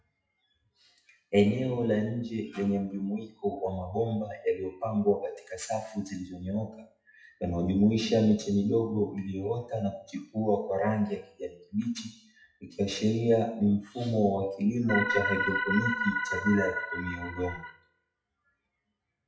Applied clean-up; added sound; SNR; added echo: classical method WPE with log-MMSE.